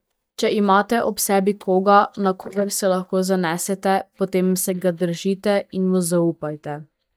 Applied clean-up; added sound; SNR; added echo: neural mask model DeepFilterNet 3.